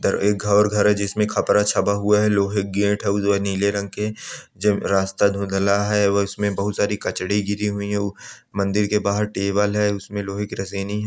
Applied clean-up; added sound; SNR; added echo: none; none; none; none.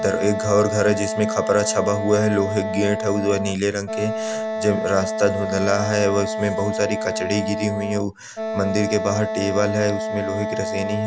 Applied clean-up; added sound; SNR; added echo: none; Wind instrument, woodwind instrument; 4 dB; none.